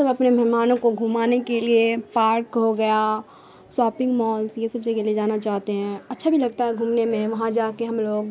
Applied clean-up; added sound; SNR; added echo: none; none; none; none.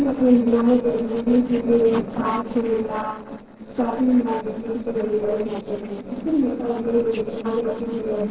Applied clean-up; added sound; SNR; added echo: neural separator model SepFormer DNS4.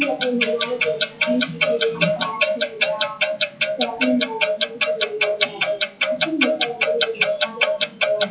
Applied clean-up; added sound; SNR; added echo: classical method WPE with log-MMSE.